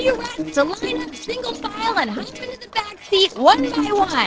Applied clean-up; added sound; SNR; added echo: neural separator model SepFormer DNS4.